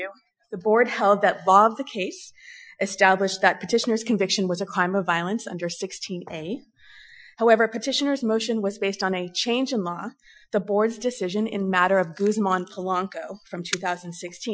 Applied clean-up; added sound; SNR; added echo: classical method Wiener filter.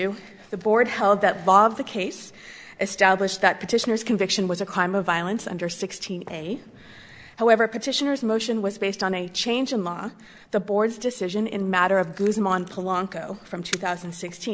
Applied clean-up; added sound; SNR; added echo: none; Camera; 17 dB; none.